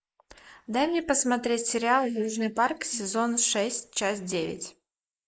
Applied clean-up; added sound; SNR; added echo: neural mask model Resemble Enhance denoiser.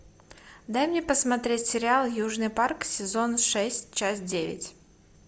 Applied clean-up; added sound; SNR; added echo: none; none; none; none.